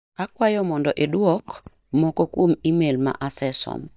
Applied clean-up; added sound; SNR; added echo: neural mask model DeepFilterNet 3.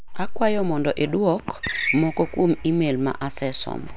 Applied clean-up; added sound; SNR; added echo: none; Screech; 9 dB; none.